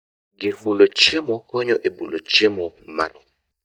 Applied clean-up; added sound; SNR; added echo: neural mask model DeepFilterNet 3.